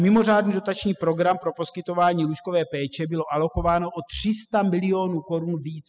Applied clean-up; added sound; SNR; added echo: classical method spectral subtraction.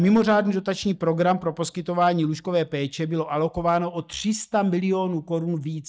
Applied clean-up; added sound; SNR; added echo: neural mask model DeepFilterNet 3.